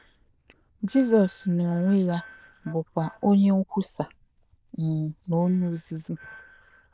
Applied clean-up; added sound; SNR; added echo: neural diffusion model UNIVERSE++.